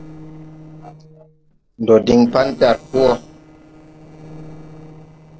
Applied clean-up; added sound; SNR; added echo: neural separator model SepFormer DNS4.